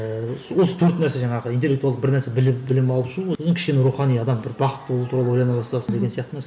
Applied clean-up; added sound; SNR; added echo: none; none; none; none.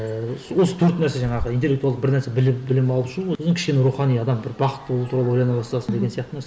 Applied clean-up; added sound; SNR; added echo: none; Bird; 19 dB; none.